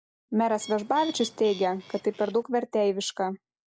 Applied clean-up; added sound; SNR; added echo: none; Bird; 17 dB; none.